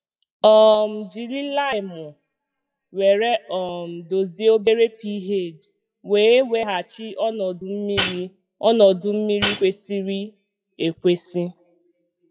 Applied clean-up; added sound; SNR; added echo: classical method WPE with log-MMSE.